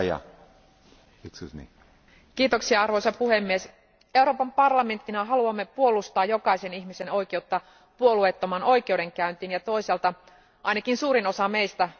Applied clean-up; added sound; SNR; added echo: none; none; none; none.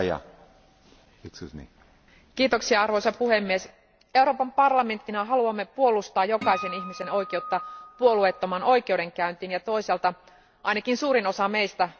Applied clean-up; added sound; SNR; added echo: none; Acoustic guitar; 11 dB; none.